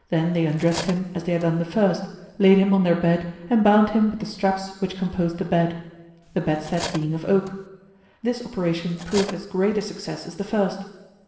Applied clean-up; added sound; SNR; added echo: none; Cutlery, silverware; 14 dB; reverberation time 1.2 s.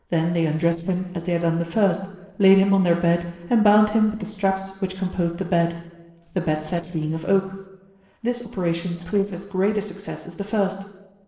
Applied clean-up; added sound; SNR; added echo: neural separator model SepFormer DNS4.